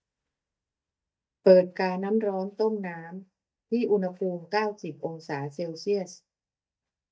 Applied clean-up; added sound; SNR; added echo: neural mask model DeepFilterNet 3.